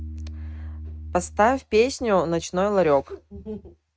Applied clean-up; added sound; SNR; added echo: neural mask model RNNoise.